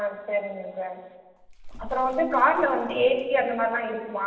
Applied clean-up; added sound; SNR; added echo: none; Bathtub (filling or washing) / Water / Splash, splatter; 17 dB; reverberation time 1.2 s.